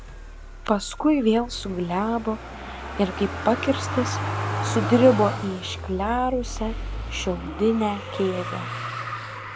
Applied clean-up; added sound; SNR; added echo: none; Motor vehicle (road); 6 dB; none.